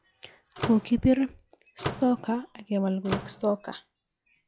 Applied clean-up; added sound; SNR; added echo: classical method log-MMSE.